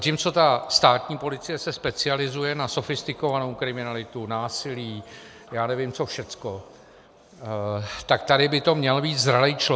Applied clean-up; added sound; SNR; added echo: none; none; none; none.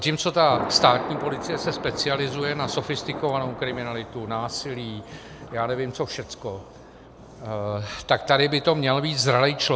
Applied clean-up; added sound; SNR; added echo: none; Thunder; 11 dB; none.